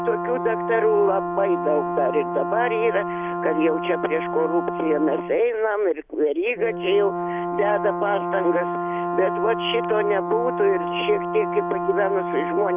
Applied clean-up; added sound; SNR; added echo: none; Brass instrument; 4 dB; none.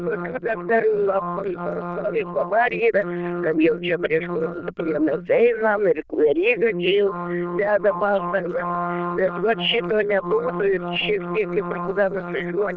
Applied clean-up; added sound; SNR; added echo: neural diffusion model UNIVERSE++.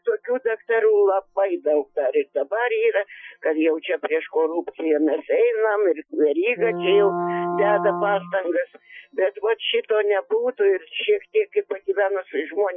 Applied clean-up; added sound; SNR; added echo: classical method Wiener filter.